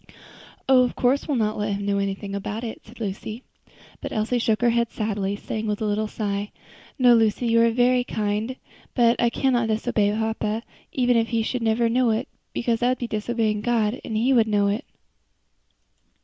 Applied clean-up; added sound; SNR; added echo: none; none; none; none.